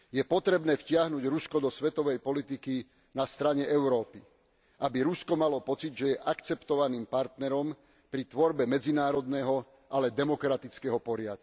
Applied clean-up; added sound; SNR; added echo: none; none; none; none.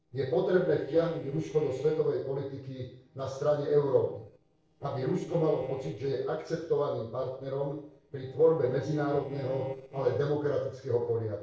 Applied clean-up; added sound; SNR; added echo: neural separator model SepFormer DNS4.